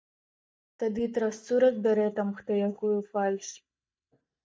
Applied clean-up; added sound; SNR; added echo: neural mask model DeepFilterNet 3.